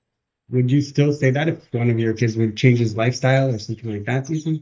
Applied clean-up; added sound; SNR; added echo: neural mask model DeepFilterNet 3.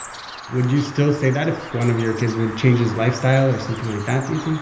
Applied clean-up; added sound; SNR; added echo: none; Bird vocalization, bird call, bird song; 15 dB; reverberation time 0.8 s.